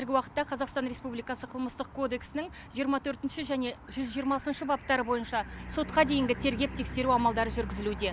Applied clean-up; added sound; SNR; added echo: none; none; none; none.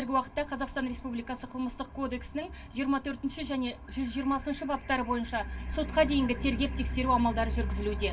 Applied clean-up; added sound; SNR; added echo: none; none; none; reverberation time 0.1 s.